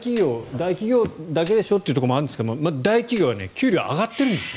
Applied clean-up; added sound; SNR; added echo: none; Tambourine; 11 dB; none.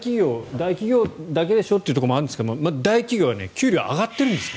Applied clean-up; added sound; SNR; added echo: none; none; none; none.